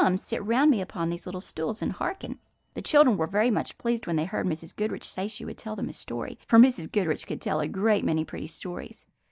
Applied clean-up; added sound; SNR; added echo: neural mask model DeepFilterNet 3.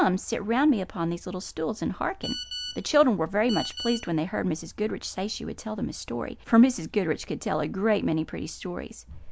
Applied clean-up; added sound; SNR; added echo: none; Telephone; 11 dB; none.